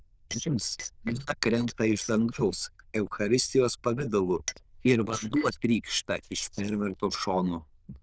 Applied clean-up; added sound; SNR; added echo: neural diffusion model UNIVERSE++.